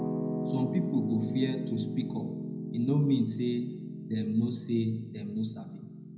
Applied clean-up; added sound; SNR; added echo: none; Piano; 4 dB; reverberation time 0.7 s.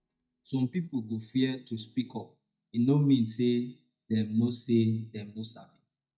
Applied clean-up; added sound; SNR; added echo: neural mask model DeepFilterNet 3.